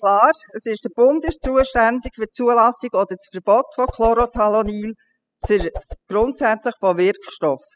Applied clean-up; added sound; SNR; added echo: classical method spectral subtraction.